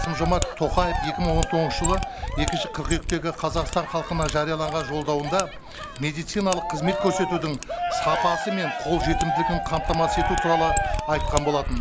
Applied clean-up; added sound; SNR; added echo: none; Cheering + Mechanisms; 1 dB; none.